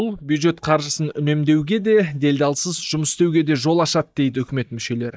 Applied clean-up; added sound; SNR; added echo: neural mask model DeepFilterNet 3.